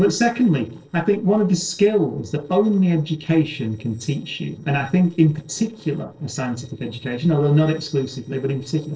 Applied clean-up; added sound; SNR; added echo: neural separator model SepFormer DNS4.